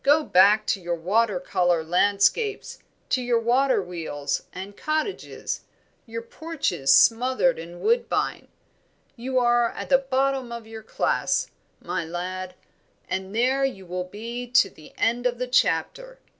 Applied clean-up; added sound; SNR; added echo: none; none; none; none.